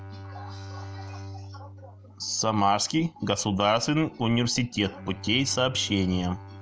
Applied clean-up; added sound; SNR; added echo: none; Bowed string instrument; 15 dB; none.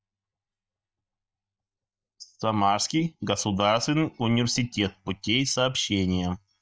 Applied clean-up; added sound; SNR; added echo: neural mask model DeepFilterNet 3.